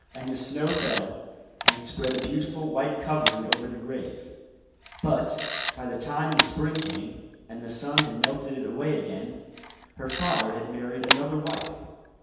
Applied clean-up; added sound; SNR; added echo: none; Camera; 2 dB; reverberation time 1.2 s.